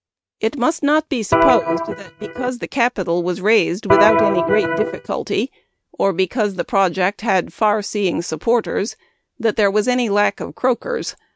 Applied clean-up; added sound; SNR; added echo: neural mask model RNNoise.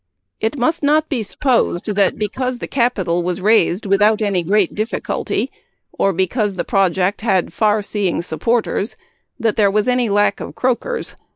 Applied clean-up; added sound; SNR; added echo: neural mask model Resemble Enhance denoiser.